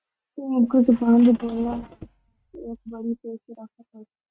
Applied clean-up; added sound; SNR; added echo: neural mask model RNNoise.